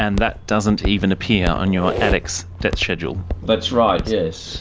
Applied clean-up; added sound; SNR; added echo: none; Walk, footsteps + Squeak; 7 dB; none.